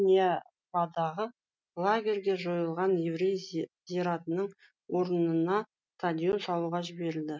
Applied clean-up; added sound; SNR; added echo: none; none; none; none.